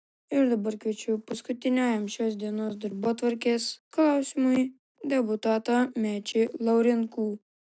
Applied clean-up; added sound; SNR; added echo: none; none; none; none.